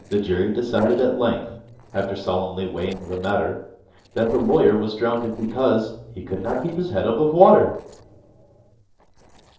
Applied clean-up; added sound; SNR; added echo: neural separator model SepFormer DNS4.